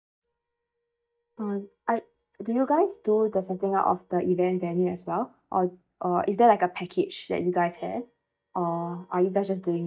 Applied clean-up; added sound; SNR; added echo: neural mask model DeepFilterNet 3.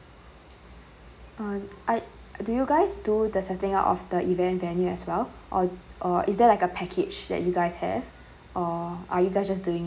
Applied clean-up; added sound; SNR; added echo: none; none; none; none.